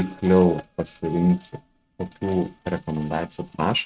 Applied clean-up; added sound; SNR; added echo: neural mask model RNNoise.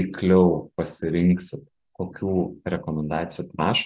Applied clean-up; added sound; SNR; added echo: none; none; none; none.